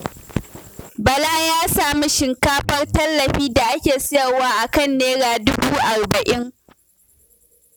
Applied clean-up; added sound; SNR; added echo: none; none; none; none.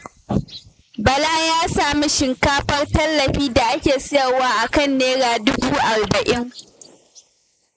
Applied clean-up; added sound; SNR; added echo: neural mask model Resemble Enhance denoiser.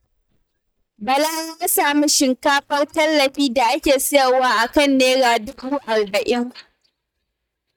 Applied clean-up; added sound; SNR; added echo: neural mask model DeepFilterNet 3.